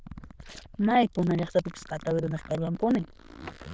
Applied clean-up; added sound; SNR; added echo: neural diffusion model UNIVERSE++.